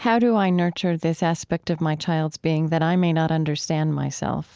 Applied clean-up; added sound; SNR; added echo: none; none; none; none.